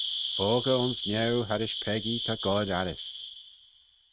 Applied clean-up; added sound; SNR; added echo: neural mask model RNNoise.